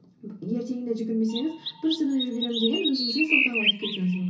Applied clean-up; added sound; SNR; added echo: none; Chirp, tweet; 1 dB; reverberation time 0.5 s.